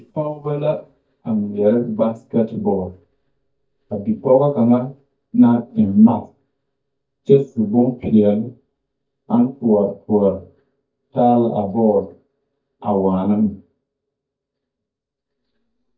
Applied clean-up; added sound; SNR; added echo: neural mask model DeepFilterNet 3.